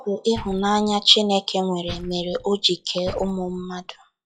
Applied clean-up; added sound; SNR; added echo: classical method log-MMSE.